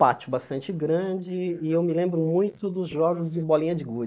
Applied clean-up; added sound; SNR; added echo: neural mask model Resemble Enhance denoiser.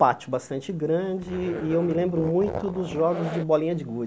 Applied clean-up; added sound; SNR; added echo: none; Zipper (clothing); 11 dB; none.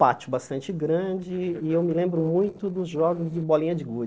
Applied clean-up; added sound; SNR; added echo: neural separator model SepFormer DNS4.